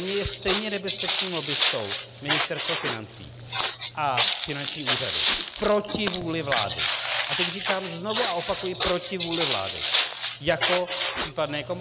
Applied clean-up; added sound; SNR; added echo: none; Walk, footsteps; -1 dB; none.